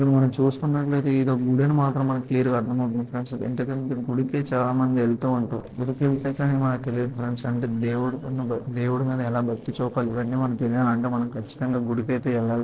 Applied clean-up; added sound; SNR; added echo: neural separator model SepFormer DNS4.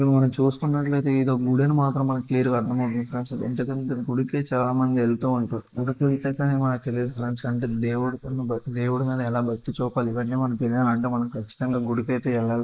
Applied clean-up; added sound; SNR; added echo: neural mask model Resemble Enhance denoiser.